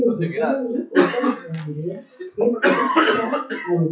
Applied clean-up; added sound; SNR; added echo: classical method WPE with log-MMSE.